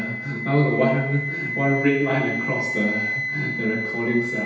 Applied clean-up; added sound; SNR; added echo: none; Wind instrument, woodwind instrument; 5 dB; reverberation time 0.9 s.